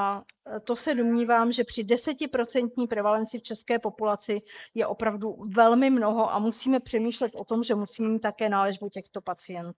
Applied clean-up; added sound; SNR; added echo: neural mask model Resemble Enhance denoiser.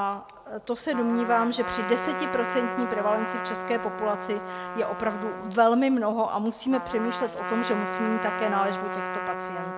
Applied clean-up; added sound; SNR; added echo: none; Trumpet; 6 dB; none.